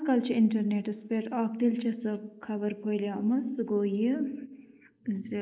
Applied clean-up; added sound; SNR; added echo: neural mask model Resemble Enhance denoiser.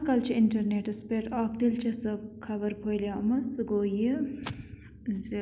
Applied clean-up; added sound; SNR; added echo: none; none; none; none.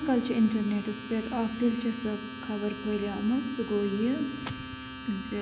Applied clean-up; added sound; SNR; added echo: none; Domestic sounds, home sounds; 11 dB; none.